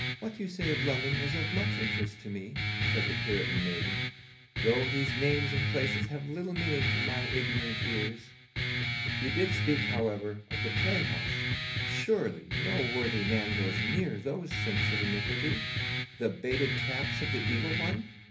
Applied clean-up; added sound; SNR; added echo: none; Guitar; -2 dB; reverberation time 0.3 s.